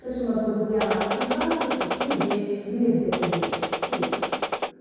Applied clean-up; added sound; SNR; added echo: none; Gunshot, gunfire; 1 dB; reverberation time 2.0 s.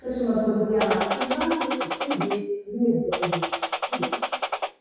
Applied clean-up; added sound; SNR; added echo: classical method WPE with log-MMSE.